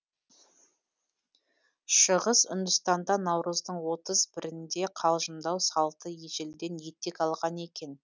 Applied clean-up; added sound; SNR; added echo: none; none; none; none.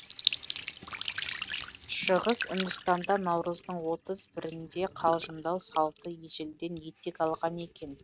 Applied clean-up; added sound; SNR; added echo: neural mask model RNNoise.